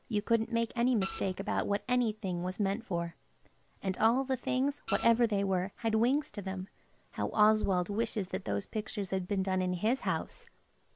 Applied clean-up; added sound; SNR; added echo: none; Printer; 9 dB; none.